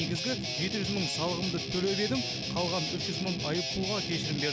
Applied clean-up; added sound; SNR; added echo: none; Guitar; 1 dB; none.